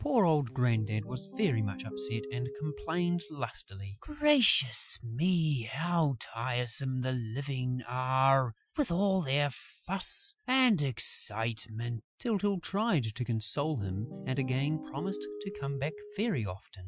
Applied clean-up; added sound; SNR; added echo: classical method Wiener filter.